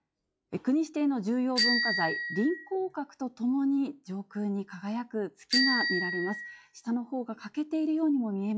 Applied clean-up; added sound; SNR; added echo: classical method log-MMSE.